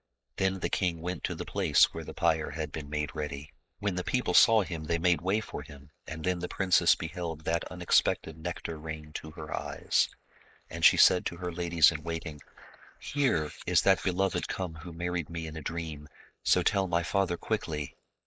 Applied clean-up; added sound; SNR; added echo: neural mask model Resemble Enhance denoiser.